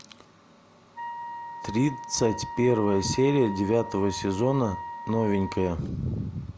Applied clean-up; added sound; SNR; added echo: none; Wind instrument, woodwind instrument; 12 dB; none.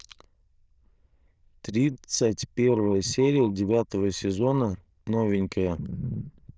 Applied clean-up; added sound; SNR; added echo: neural diffusion model UNIVERSE++.